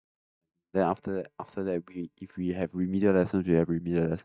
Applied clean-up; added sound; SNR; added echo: neural mask model DeepFilterNet 3.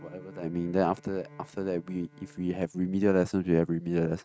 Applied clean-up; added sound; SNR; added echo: neural mask model RNNoise.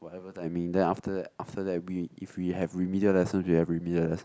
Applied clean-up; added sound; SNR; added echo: none; none; none; none.